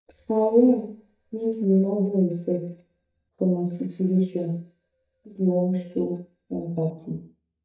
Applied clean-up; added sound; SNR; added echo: neural mask model DeepFilterNet 3.